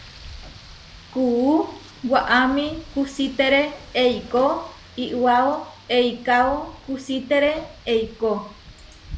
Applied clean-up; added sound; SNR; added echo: none; Rain; 19 dB; none.